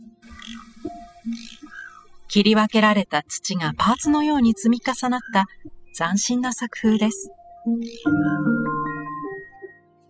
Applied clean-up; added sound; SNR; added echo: classical method spectral subtraction.